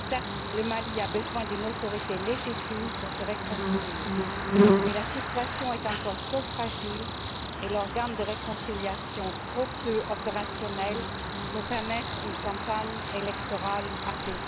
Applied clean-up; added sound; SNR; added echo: none; Cricket; -3 dB; none.